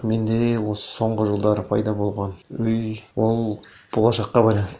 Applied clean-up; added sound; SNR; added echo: none; none; none; none.